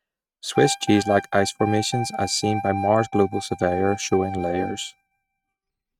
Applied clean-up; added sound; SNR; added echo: neural mask model RNNoise.